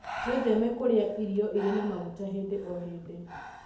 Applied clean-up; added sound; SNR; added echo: none; Breathing; 13 dB; reverberation time 2.1 s.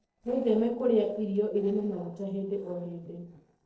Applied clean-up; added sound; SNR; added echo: neural separator model SepFormer DNS4.